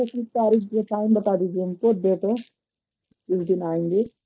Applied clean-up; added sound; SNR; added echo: neural mask model DeepFilterNet 3.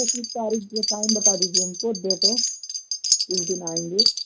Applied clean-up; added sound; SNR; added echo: none; Wind chime; -5 dB; none.